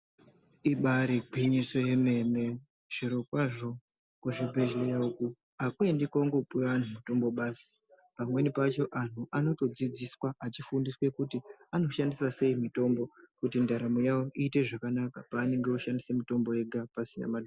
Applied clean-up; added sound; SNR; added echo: none; none; none; none.